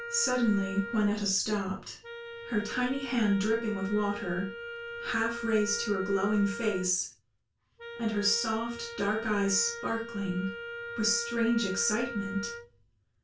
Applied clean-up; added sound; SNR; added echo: none; Wind instrument, woodwind instrument; 10 dB; reverberation time 0.2 s.